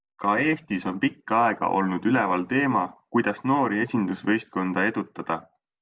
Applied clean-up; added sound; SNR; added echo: none; none; none; none.